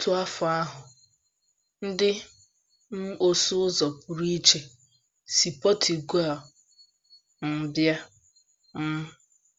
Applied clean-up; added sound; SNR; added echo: none; none; none; none.